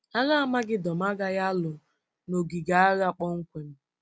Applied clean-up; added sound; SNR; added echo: none; none; none; none.